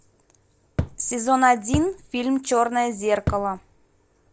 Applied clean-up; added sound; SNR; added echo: none; Thump, thud; 6 dB; none.